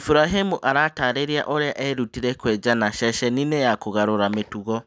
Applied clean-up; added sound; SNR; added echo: none; none; none; none.